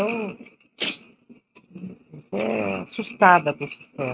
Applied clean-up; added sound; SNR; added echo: neural mask model RNNoise.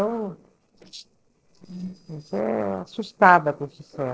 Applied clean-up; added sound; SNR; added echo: neural separator model SepFormer DNS4.